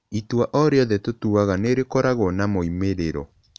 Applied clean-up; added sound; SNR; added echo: none; none; none; none.